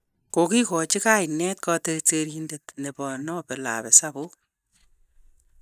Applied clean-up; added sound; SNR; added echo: neural mask model DeepFilterNet 3.